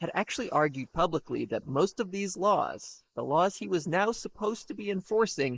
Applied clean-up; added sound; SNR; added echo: neural mask model Resemble Enhance denoiser.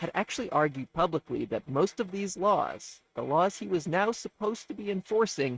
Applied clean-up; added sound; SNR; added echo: neural mask model RNNoise.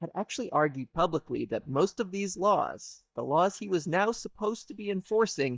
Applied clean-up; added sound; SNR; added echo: neural mask model DeepFilterNet 3.